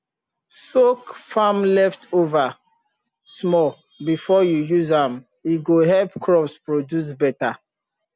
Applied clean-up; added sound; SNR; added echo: none; none; none; none.